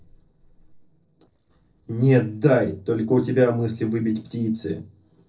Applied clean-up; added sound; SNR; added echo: neural separator model SepFormer DNS4.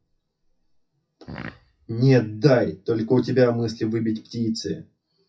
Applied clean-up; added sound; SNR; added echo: classical method WPE with log-MMSE.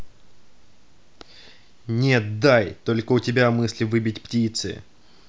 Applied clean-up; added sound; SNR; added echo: none; none; none; none.